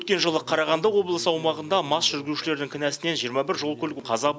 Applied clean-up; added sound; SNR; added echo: none; none; none; none.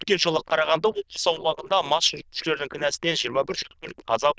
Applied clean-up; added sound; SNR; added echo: neural diffusion model UNIVERSE++.